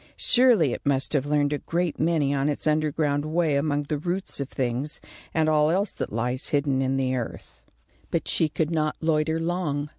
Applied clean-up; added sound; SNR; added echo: none; none; none; none.